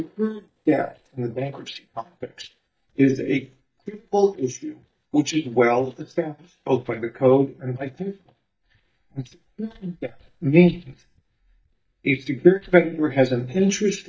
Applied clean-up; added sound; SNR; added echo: neural mask model DeepFilterNet 3.